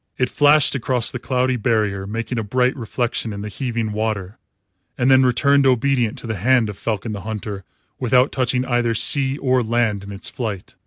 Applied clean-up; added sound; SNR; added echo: none; none; none; none.